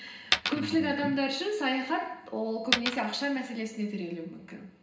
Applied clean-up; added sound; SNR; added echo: none; Coin (dropping); 2 dB; reverberation time 0.2 s.